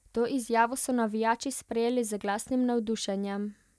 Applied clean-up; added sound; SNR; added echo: none; none; none; none.